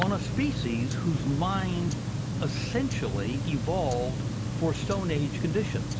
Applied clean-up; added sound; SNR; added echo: none; Tick-tock; 0 dB; none.